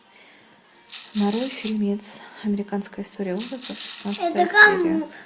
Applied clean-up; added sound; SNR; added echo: none; Rattle / Rattle (instrument); 11 dB; none.